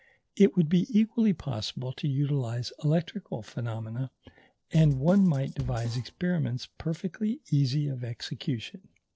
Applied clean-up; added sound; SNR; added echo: neural separator model SepFormer DNS4.